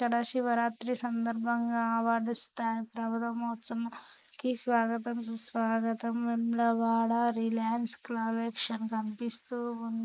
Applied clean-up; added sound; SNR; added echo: neural mask model Resemble Enhance denoiser.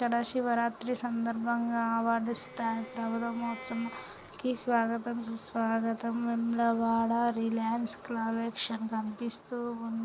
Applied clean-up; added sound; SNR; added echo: none; Bowed string instrument; 17 dB; none.